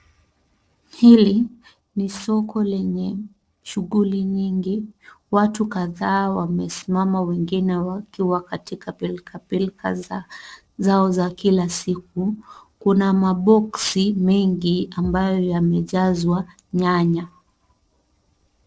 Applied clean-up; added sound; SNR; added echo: neural separator model SepFormer DNS4.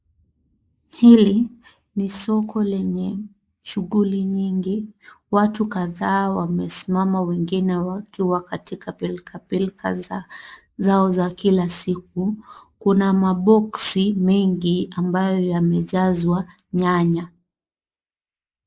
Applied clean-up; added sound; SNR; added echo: neural mask model Resemble Enhance denoiser.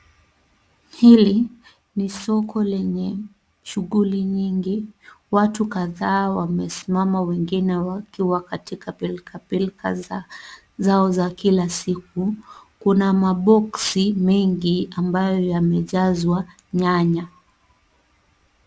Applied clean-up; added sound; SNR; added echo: none; none; none; none.